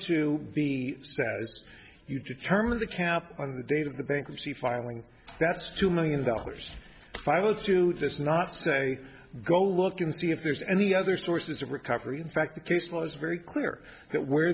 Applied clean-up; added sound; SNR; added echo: none; none; none; none.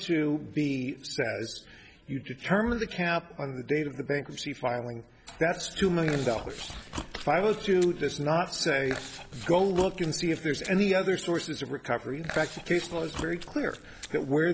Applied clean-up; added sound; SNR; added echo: none; Chewing, mastication; 13 dB; none.